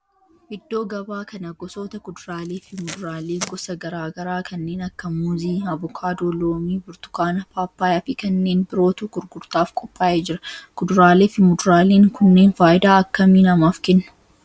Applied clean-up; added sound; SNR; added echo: none; Packing tape, duct tape; 18 dB; none.